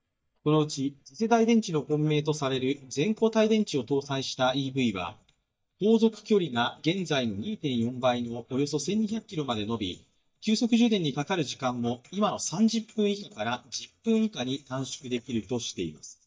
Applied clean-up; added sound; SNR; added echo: neural mask model DeepFilterNet 3.